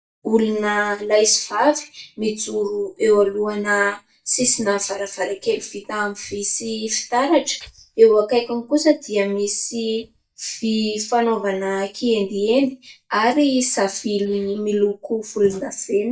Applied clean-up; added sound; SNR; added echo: neural mask model DeepFilterNet 3.